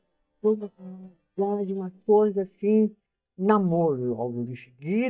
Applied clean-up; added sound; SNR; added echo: neural mask model DeepFilterNet 3.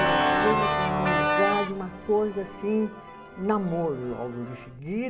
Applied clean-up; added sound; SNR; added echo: none; Organ; -1 dB; reverberation time 0.5 s.